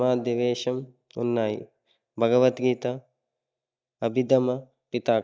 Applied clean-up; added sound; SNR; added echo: neural mask model DeepFilterNet 3.